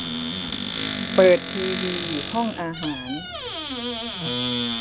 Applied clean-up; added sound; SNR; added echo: none; Squeak / Cupboard open or close; -2 dB; none.